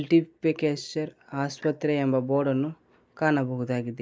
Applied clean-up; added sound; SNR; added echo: neural mask model DeepFilterNet 3.